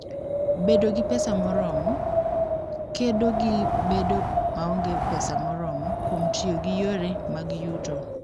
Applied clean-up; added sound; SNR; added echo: none; Wind; -2 dB; none.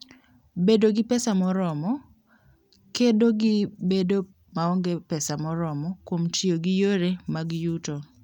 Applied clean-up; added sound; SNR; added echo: none; none; none; none.